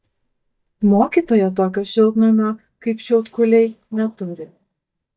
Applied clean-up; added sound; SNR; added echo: neural mask model DeepFilterNet 3.